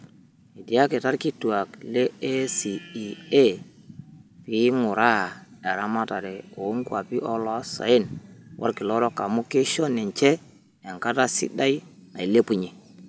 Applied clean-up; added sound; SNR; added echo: none; none; none; none.